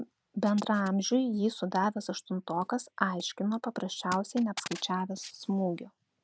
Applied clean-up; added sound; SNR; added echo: none; none; none; none.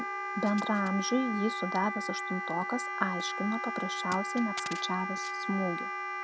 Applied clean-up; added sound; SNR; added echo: none; Wind instrument, woodwind instrument; 3 dB; none.